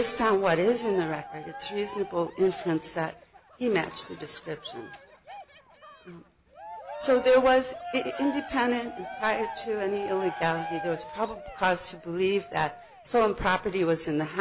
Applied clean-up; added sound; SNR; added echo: none; Cheering; 13 dB; none.